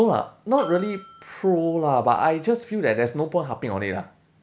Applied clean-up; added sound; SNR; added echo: none; Bell; 18 dB; none.